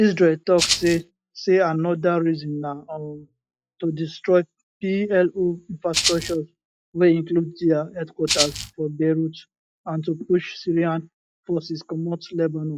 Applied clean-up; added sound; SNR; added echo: classical method log-MMSE.